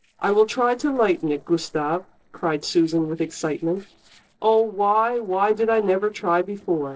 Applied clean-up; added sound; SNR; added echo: neural separator model SepFormer DNS4.